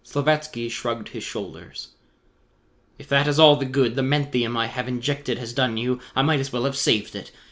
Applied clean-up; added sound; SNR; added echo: none; none; none; none.